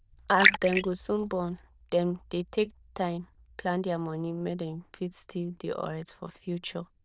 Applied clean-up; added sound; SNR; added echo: neural diffusion model UNIVERSE++.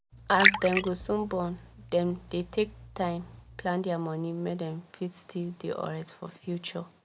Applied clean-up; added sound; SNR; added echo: none; Liquid; 1 dB; none.